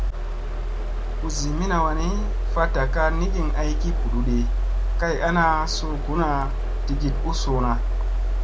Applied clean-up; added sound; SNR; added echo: none; Mechanisms; -4 dB; none.